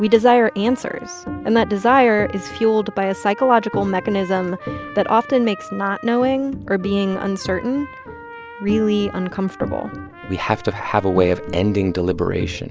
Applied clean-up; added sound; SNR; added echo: none; Trumpet; 18 dB; none.